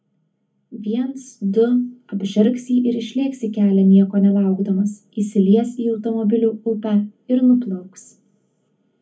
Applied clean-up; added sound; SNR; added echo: none; none; none; reverberation time 0.3 s.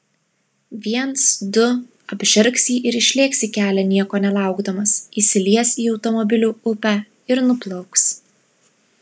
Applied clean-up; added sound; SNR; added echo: none; none; none; none.